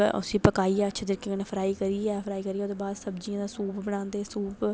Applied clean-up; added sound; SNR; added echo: none; none; none; none.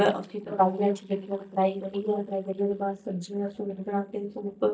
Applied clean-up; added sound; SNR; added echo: neural mask model DeepFilterNet 3.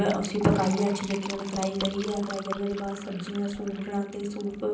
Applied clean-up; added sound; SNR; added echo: none; Fill (with liquid); 12 dB; reverberation time 0.6 s.